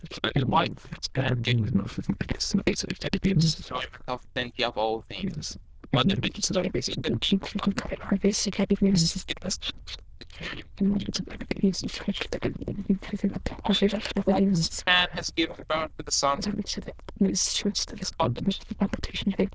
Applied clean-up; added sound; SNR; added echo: neural diffusion model UNIVERSE++.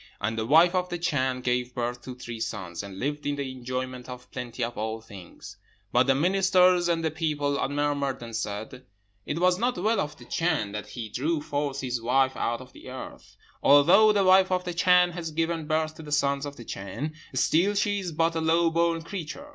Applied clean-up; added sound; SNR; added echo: none; none; none; none.